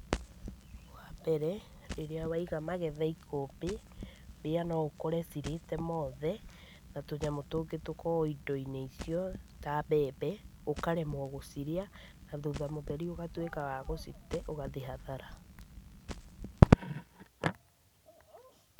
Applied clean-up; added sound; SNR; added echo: none; Crackle; 0 dB; none.